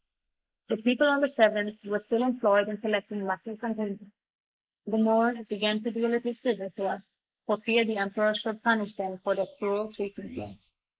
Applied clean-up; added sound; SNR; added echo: neural mask model Resemble Enhance denoiser.